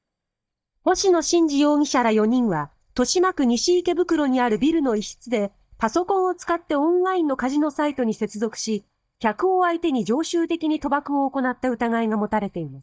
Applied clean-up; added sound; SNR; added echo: neural mask model DeepFilterNet 3.